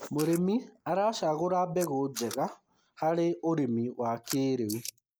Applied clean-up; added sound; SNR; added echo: neural mask model Resemble Enhance denoiser.